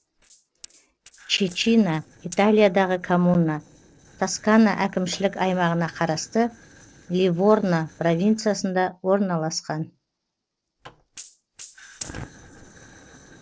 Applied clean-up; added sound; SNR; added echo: neural separator model SepFormer DNS4.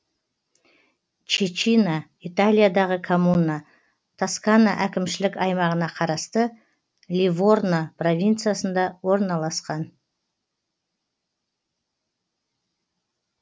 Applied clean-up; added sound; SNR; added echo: none; none; none; none.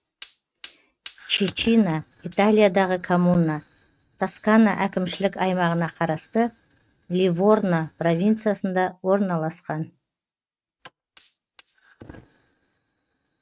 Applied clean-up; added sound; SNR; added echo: neural mask model RNNoise.